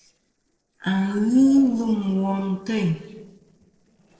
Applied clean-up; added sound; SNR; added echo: neural separator model SepFormer DNS4.